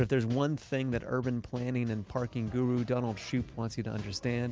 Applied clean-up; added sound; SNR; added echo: none; none; none; none.